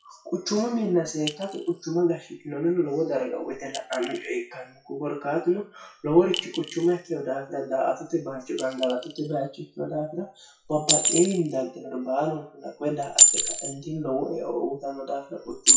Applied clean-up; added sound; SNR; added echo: classical method WPE with log-MMSE.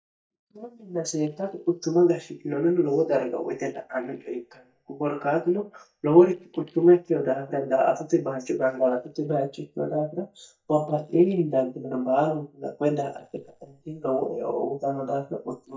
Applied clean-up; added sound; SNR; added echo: neural mask model DeepFilterNet 3.